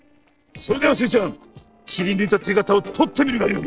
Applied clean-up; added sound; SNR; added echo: neural separator model SepFormer DNS4.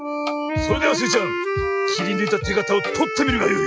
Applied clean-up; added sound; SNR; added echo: classical method Wiener filter.